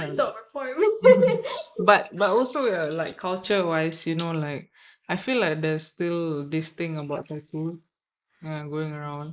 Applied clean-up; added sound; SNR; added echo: neural mask model Resemble Enhance denoiser.